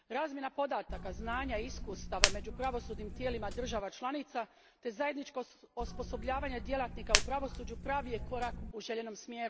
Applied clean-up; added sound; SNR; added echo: none; Hands; -1 dB; none.